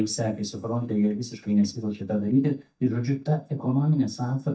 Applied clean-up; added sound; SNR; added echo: neural mask model DeepFilterNet 3.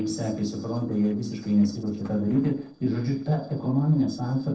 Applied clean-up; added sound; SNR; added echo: neural separator model SepFormer DNS4.